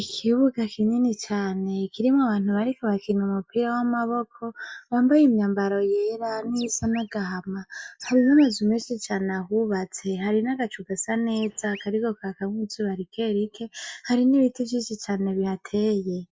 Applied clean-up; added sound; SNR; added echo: neural mask model Resemble Enhance denoiser.